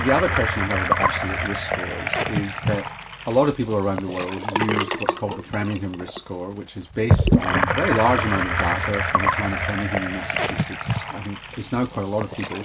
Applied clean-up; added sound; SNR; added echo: none; Sink (filling or washing) / Gurgling; -1 dB; reverberation time 0.2 s.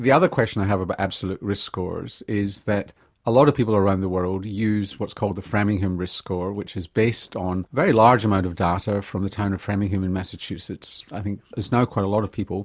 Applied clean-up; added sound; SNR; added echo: none; none; none; none.